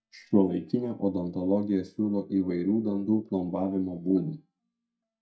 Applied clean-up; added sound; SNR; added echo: neural mask model DeepFilterNet 3.